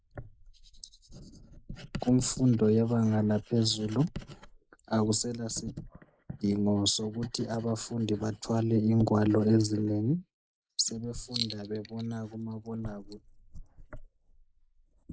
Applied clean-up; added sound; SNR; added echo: neural mask model Resemble Enhance denoiser.